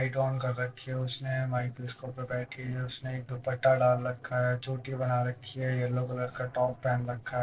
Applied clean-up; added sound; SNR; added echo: neural separator model SepFormer DNS4.